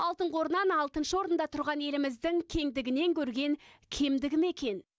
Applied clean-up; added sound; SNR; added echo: none; none; none; none.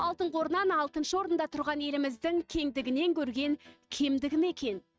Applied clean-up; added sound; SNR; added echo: neural mask model RNNoise.